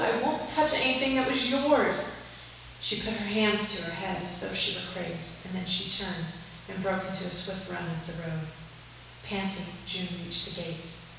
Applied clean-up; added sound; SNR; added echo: none; Water; 18 dB; reverberation time 1.1 s.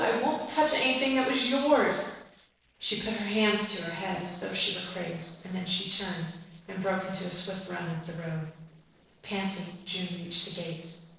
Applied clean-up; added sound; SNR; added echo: neural separator model SepFormer DNS4.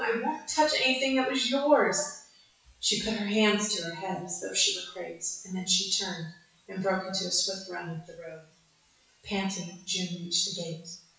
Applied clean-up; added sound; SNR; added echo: classical method WPE with log-MMSE.